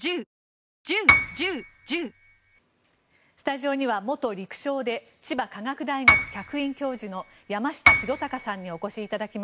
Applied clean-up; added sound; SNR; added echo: none; Piano; -5 dB; none.